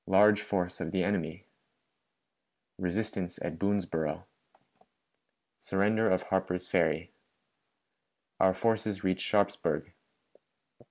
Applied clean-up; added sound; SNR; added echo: none; none; none; none.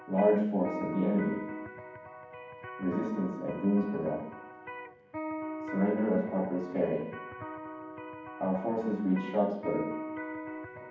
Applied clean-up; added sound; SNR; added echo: none; Electric guitar; 9 dB; reverberation time 1.2 s.